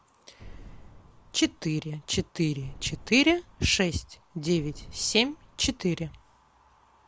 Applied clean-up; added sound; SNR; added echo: none; Boom; 19 dB; none.